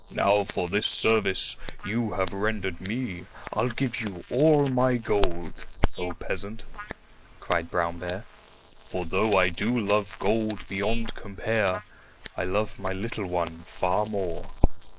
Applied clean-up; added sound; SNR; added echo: neural mask model Resemble Enhance denoiser.